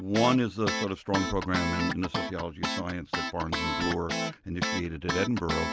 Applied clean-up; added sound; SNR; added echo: none; Guitar; 3 dB; none.